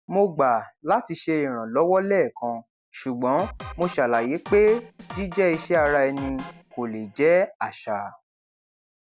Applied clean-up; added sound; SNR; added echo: none; Drum kit; 15 dB; none.